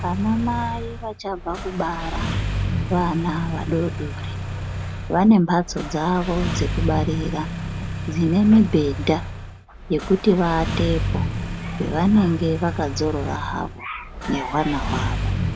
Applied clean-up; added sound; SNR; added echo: none; Engine starting; 4 dB; none.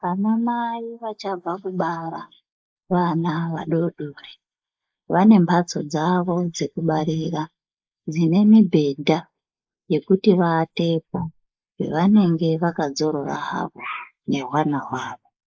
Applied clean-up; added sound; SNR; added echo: neural mask model Resemble Enhance denoiser.